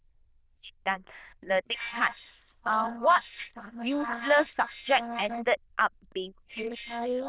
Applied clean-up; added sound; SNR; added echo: neural diffusion model UNIVERSE++.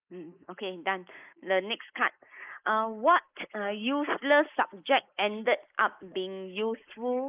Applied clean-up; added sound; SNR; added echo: neural mask model Resemble Enhance denoiser.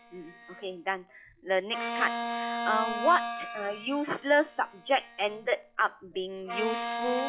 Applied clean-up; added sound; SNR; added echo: classical method log-MMSE.